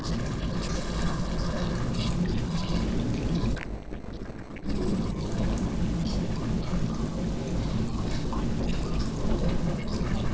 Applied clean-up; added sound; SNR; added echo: neural separator model SepFormer DNS4.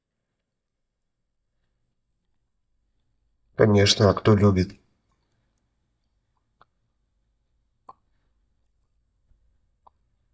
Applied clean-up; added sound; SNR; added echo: neural mask model DeepFilterNet 3.